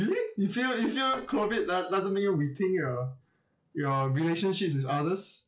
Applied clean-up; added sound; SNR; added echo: neural separator model SepFormer DNS4.